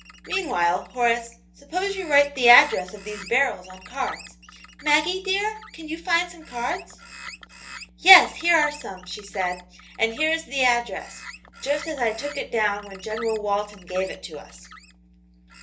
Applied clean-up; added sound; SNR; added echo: none; Bird; 18 dB; reverberation time 0.3 s.